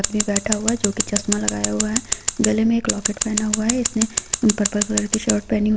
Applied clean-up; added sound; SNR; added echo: none; Scissors; 2 dB; none.